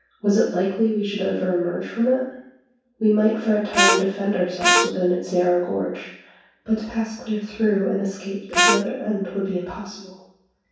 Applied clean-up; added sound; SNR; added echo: none; Harmonica; -3 dB; reverberation time 0.7 s.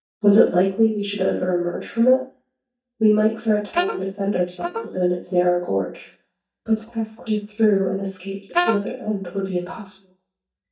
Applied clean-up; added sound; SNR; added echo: neural mask model DeepFilterNet 3.